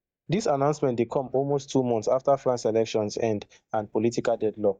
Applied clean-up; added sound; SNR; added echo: neural mask model DeepFilterNet 3.